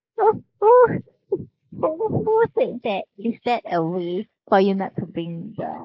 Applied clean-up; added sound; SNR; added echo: neural mask model Resemble Enhance denoiser.